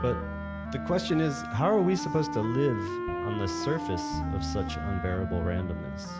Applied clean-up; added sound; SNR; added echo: none; Wind instrument, woodwind instrument; 5 dB; none.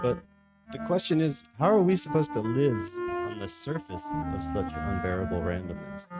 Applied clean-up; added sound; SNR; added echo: neural mask model RNNoise.